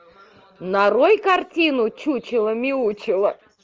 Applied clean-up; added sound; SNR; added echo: none; none; none; none.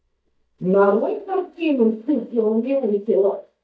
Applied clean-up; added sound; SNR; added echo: neural mask model DeepFilterNet 3.